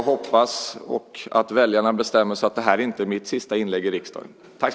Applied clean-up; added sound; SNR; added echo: none; none; none; none.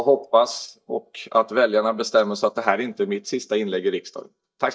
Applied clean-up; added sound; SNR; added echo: neural mask model DeepFilterNet 3.